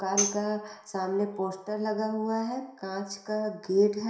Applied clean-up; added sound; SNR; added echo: none; Tambourine; 5 dB; reverberation time 0.7 s.